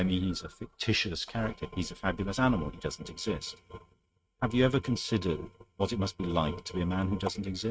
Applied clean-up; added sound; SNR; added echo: neural mask model RNNoise.